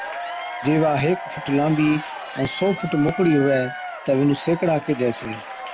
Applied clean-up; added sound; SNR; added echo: none; Applause / Crowd / Cheering; 10 dB; none.